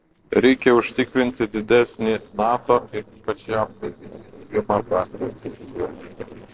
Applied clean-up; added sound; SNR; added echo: neural separator model SepFormer DNS4.